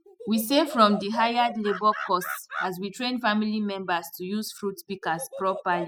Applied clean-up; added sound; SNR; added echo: classical method spectral subtraction.